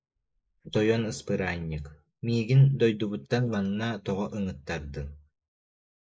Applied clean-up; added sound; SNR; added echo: neural mask model Resemble Enhance denoiser.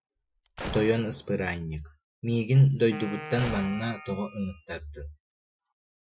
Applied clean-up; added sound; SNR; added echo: classical method Wiener filter.